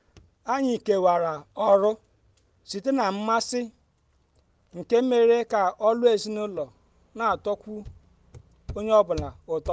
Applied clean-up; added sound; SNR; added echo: none; none; none; none.